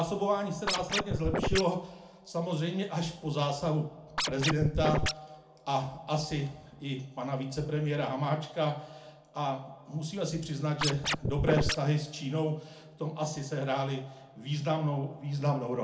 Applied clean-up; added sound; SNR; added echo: none; Scratching (performance technique); -1 dB; reverberation time 0.4 s.